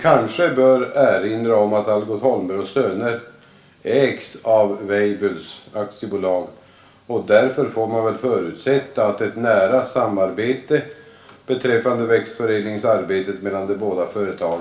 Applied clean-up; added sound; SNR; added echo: none; none; none; reverberation time 0.4 s.